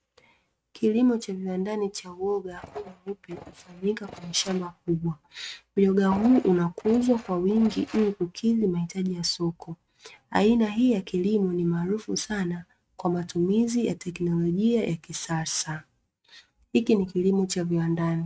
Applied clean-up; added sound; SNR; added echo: neural mask model RNNoise.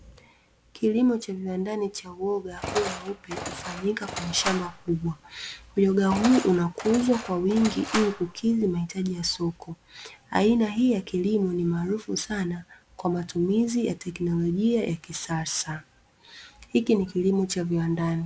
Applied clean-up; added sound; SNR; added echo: none; Engine; 9 dB; none.